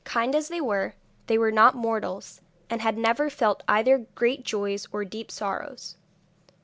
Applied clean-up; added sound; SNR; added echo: none; none; none; none.